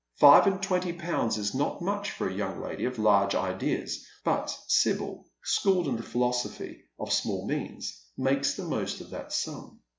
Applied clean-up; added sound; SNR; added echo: none; none; none; none.